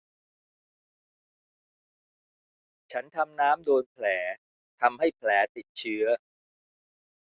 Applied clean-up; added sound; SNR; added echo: none; none; none; none.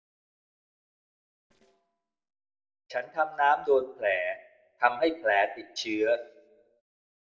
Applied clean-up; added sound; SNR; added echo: neural separator model SepFormer DNS4.